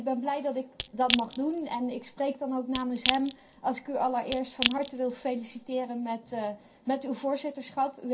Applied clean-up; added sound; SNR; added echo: none; Crack / Crushing; 3 dB; reverberation time 0.3 s.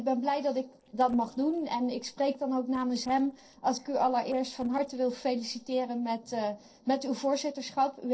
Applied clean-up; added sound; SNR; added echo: neural separator model SepFormer DNS4.